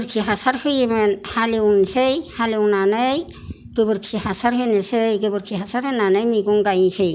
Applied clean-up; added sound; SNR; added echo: none; none; none; none.